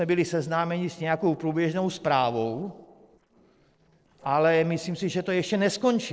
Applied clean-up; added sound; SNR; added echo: neural separator model SepFormer DNS4.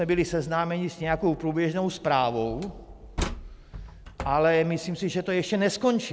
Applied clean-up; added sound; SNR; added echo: none; Slam; 12 dB; none.